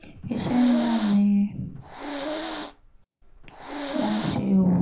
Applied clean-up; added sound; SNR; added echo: none; Hiss; 8 dB; reverberation time 0.4 s.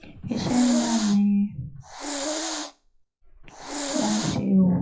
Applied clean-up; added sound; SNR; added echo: classical method WPE with log-MMSE.